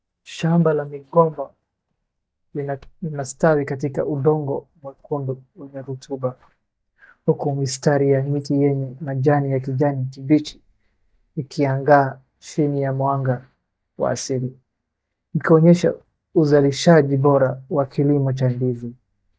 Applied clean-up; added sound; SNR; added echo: neural mask model DeepFilterNet 3.